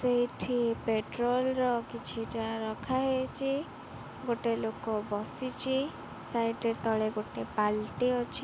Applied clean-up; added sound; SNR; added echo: none; none; none; none.